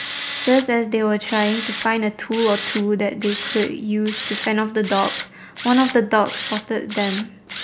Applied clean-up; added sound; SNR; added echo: none; Tools; 10 dB; none.